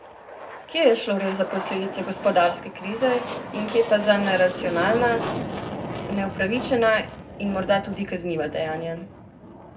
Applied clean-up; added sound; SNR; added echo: none; Aircraft; 9 dB; reverberation time 0.3 s.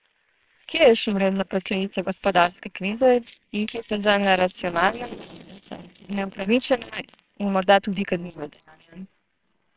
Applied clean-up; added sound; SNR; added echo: neural separator model SepFormer WHAMR!.